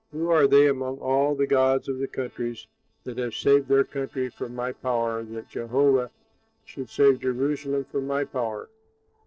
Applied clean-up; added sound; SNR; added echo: neural separator model SepFormer DNS4.